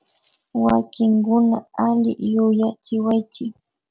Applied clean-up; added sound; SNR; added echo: none; none; none; none.